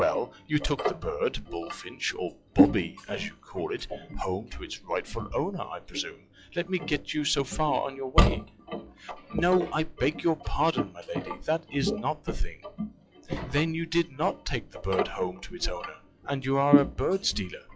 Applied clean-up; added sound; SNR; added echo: classical method log-MMSE.